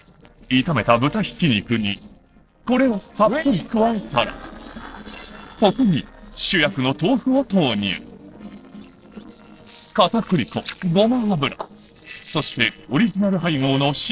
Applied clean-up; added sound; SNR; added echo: neural separator model SepFormer DNS4.